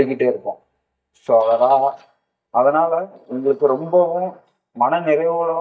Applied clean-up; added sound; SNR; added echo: neural mask model DeepFilterNet 3.